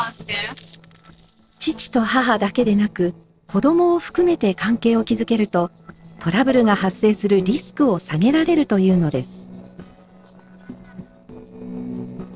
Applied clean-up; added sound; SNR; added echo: neural separator model SepFormer DNS4.